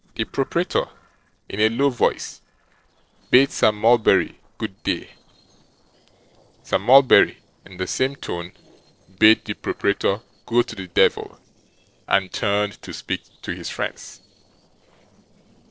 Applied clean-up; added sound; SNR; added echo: neural separator model SepFormer DNS4.